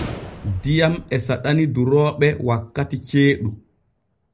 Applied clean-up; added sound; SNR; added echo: none; Gunshot, gunfire; 17 dB; none.